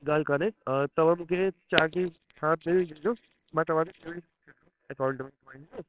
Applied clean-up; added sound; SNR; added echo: neural separator model SepFormer WHAMR!.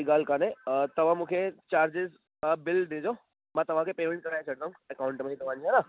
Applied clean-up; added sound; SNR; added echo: none; none; none; none.